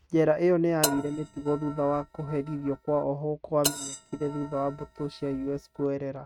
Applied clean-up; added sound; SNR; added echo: neural mask model RNNoise.